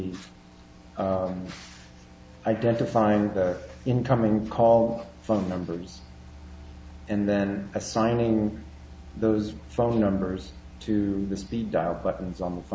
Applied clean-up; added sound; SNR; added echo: none; Truck; 19 dB; none.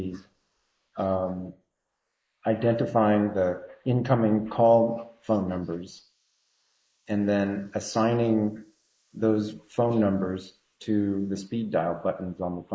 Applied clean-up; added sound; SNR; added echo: neural mask model Resemble Enhance denoiser.